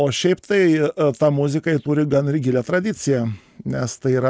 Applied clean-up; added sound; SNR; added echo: none; none; none; none.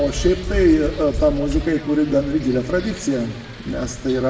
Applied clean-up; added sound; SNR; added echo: none; Wind; 9 dB; reverberation time 1.3 s.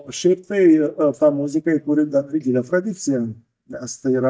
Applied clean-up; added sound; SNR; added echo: neural mask model DeepFilterNet 3.